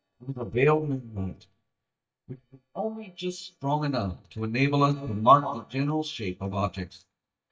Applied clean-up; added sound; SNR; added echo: neural mask model DeepFilterNet 3.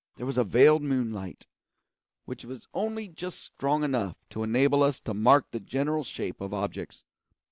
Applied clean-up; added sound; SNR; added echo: none; none; none; none.